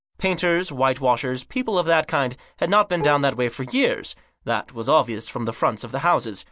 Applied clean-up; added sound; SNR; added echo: none; Dishes, pots, and pans; 12 dB; none.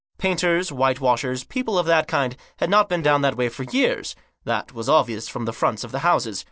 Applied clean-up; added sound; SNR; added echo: neural separator model SepFormer DNS4.